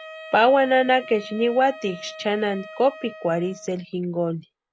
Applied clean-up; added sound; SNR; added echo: none; Wind instrument, woodwind instrument; 18 dB; none.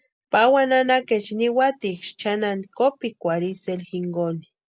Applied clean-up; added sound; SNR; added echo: none; none; none; none.